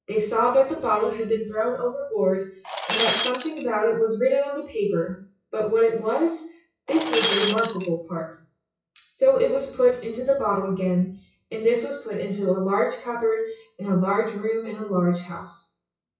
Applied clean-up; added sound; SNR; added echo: classical method WPE with log-MMSE.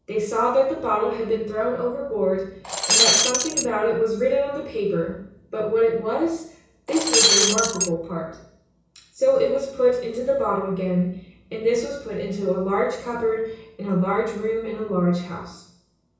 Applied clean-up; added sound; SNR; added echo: none; Shatter; -4 dB; reverberation time 0.7 s.